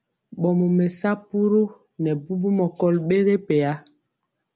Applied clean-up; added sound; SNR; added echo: none; none; none; none.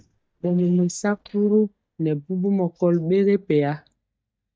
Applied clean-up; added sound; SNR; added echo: neural mask model DeepFilterNet 3.